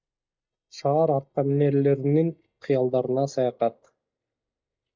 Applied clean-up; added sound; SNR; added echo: neural mask model DeepFilterNet 3.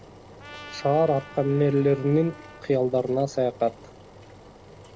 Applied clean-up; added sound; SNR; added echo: none; Trumpet + Engine; 19 dB; none.